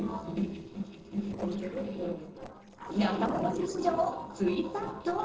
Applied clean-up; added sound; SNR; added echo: neural separator model SepFormer DNS4.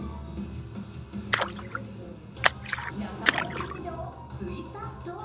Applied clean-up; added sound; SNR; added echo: none; Splash, splatter; -3 dB; reverberation time 0.6 s.